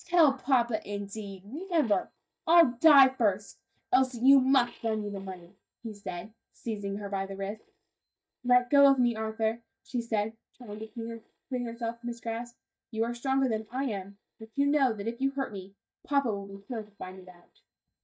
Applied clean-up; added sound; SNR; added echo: neural mask model DeepFilterNet 3.